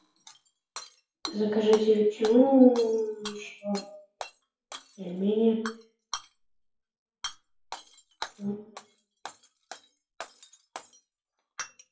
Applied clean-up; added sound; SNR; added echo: classical method WPE with log-MMSE.